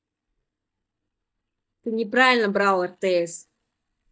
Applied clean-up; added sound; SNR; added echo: neural mask model DeepFilterNet 3.